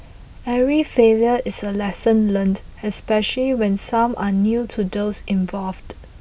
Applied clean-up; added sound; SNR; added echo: none; none; none; none.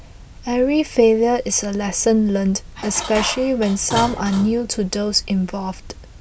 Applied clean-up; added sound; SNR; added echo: none; Dishes, pots, and pans; 12 dB; none.